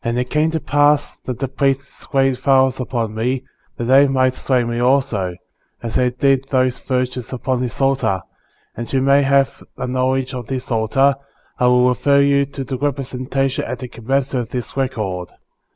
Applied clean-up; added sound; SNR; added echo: none; none; none; none.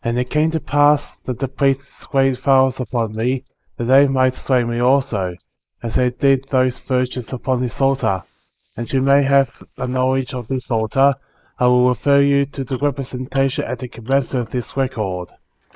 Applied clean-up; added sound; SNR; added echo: neural mask model Resemble Enhance denoiser.